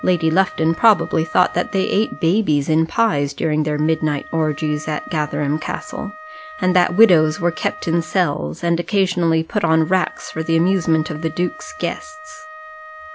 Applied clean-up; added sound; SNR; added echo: none; Wind instrument, woodwind instrument; 18 dB; none.